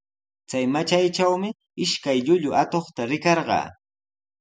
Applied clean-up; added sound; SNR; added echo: none; none; none; none.